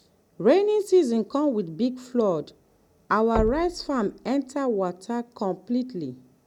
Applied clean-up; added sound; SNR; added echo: none; Knock; 12 dB; none.